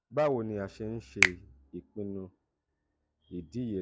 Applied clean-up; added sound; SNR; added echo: none; Finger snapping; -1 dB; none.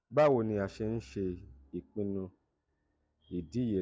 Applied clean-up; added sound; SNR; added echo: none; none; none; none.